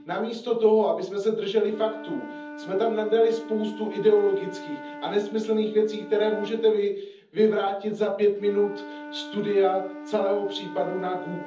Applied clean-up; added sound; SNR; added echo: none; Wind instrument, woodwind instrument; 15 dB; reverberation time 0.7 s.